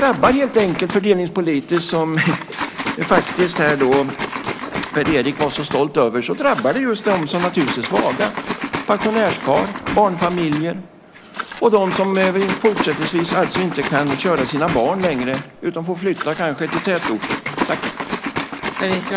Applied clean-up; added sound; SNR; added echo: none; Liquid; 7 dB; none.